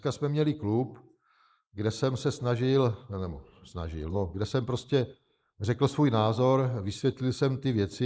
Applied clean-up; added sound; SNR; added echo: neural mask model Resemble Enhance denoiser.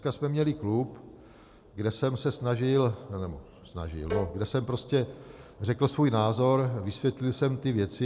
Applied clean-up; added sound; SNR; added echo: none; Bowed string instrument; 10 dB; none.